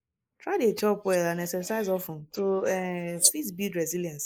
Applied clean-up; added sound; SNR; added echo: neural mask model Resemble Enhance denoiser.